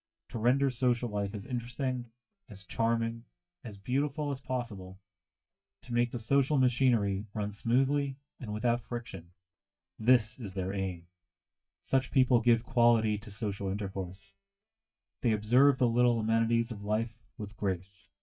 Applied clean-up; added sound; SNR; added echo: neural mask model DeepFilterNet 3.